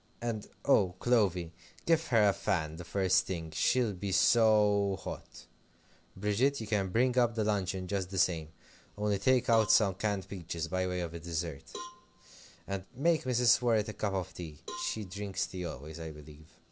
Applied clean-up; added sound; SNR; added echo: none; Cowbell; 19 dB; none.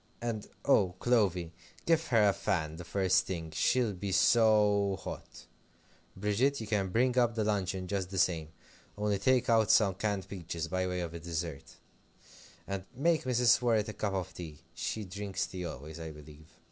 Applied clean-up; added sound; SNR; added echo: none; none; none; none.